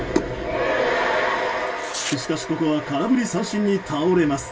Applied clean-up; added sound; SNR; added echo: none; Tearing; 13 dB; reverberation time 0.2 s.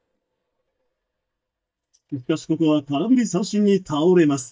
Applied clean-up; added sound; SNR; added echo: neural mask model DeepFilterNet 3.